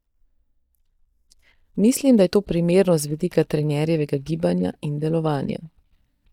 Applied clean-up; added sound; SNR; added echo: neural mask model DeepFilterNet 3.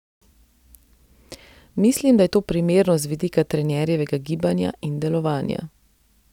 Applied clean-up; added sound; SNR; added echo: none; none; none; none.